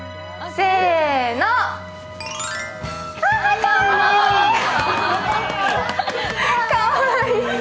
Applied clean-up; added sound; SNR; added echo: none; Wind instrument, woodwind instrument; 19 dB; none.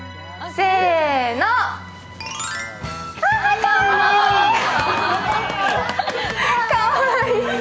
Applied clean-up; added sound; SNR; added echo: none; none; none; none.